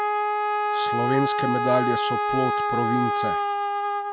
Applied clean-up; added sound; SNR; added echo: none; Wind instrument, woodwind instrument; -3 dB; none.